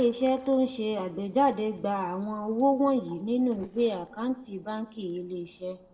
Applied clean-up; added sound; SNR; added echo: neural separator model SepFormer DNS4.